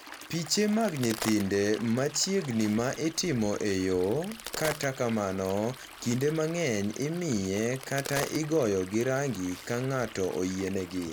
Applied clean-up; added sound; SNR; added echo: none; Crack + Stream; 14 dB; none.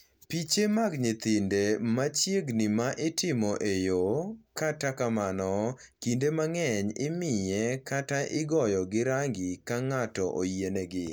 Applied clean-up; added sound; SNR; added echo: none; none; none; none.